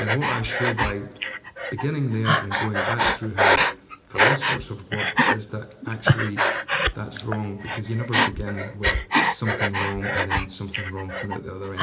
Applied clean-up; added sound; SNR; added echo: none; Breathing; -5 dB; reverberation time 0.8 s.